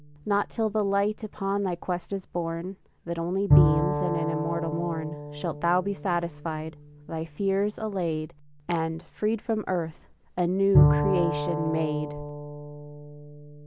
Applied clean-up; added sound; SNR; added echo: none; Bowed string instrument; 1 dB; none.